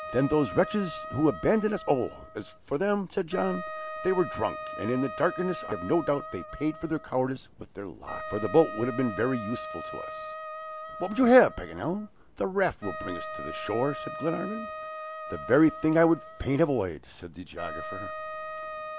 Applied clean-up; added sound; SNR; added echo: none; Wind instrument, woodwind instrument; 11 dB; none.